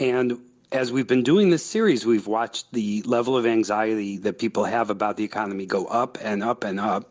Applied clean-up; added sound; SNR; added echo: none; none; none; none.